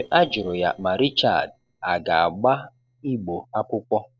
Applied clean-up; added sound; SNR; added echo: neural separator model SepFormer DNS4.